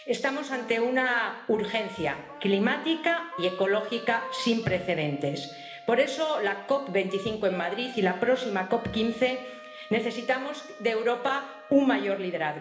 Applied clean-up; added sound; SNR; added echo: none; Wind instrument, woodwind instrument; 16 dB; reverberation time 1.1 s.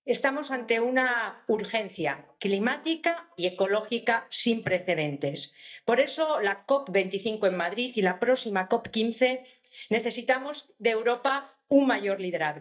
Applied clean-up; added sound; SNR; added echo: neural mask model DeepFilterNet 3.